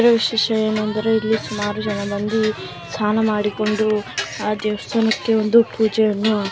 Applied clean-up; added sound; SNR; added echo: none; Cheering; 18 dB; none.